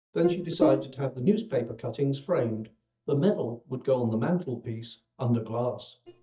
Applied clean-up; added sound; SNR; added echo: neural mask model DeepFilterNet 3.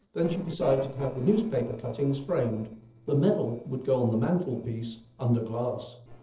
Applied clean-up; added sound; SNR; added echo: neural separator model SepFormer DNS4.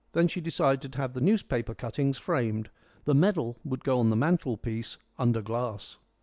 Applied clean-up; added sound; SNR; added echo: none; none; none; none.